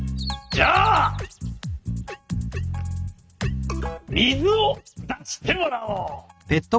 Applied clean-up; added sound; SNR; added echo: neural mask model RNNoise.